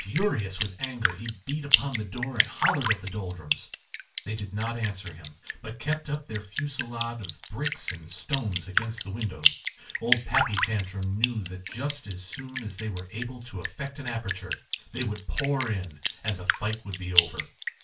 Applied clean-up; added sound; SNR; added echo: none; Drip; 0 dB; reverberation time 0.2 s.